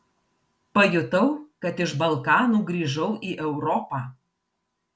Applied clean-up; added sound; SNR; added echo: none; none; none; none.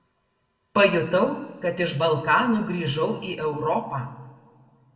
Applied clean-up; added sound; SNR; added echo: none; none; none; reverberation time 1.0 s.